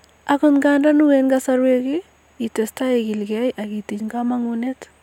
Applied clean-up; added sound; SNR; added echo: none; none; none; none.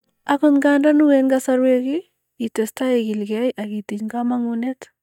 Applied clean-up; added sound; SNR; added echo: neural mask model DeepFilterNet 3.